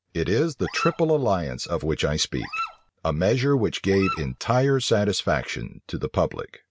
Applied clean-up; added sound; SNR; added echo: none; Dog; 12 dB; none.